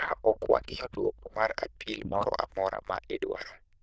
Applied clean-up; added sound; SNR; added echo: neural diffusion model UNIVERSE++.